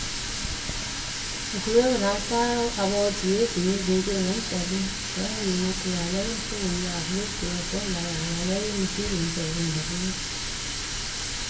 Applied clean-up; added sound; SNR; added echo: none; Water tap, faucet; 3 dB; reverberation time 0.6 s.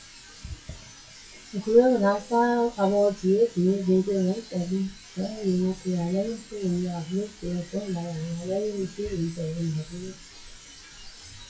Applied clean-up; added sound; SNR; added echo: classical method WPE with log-MMSE.